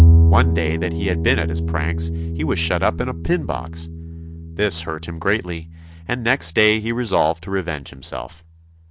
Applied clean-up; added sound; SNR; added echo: none; Bowed string instrument; -2 dB; none.